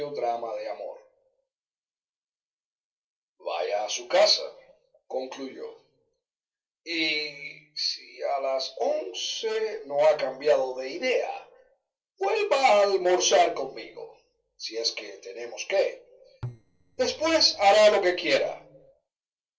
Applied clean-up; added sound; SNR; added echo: neural separator model SepFormer DNS4.